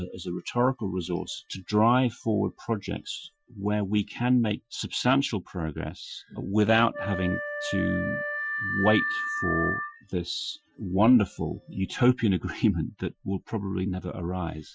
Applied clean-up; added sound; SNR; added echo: classical method Wiener filter.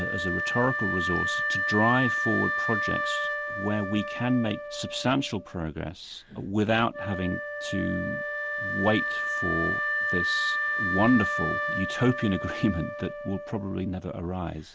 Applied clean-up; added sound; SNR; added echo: none; Wind instrument, woodwind instrument; 2 dB; none.